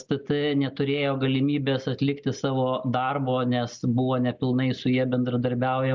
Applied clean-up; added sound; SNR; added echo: none; none; none; none.